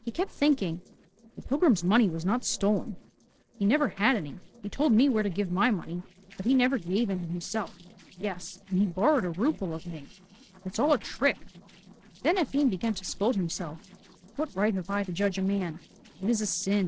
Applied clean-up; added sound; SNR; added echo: neural separator model SepFormer DNS4.